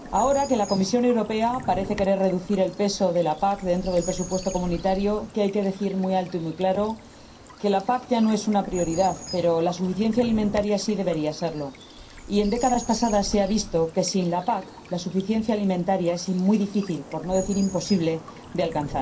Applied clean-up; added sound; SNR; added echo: none; Stream / Bird vocalization, bird call, bird song; 15 dB; reverberation time 0.3 s.